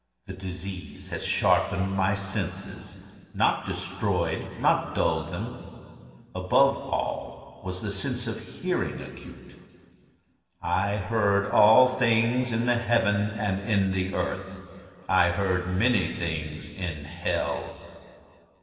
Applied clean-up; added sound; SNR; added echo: none; none; none; reverberation time 2.4 s.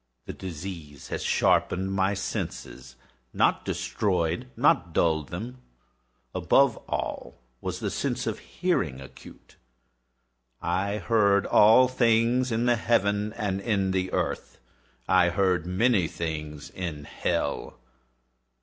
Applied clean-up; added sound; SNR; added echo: none; none; none; none.